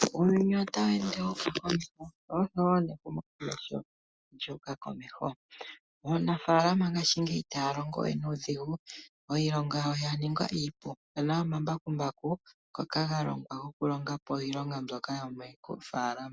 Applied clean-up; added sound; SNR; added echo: none; none; none; none.